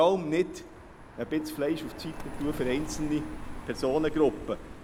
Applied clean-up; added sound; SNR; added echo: none; Car passing by; 11 dB; none.